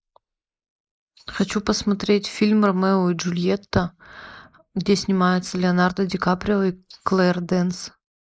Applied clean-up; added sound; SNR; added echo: neural mask model Resemble Enhance denoiser.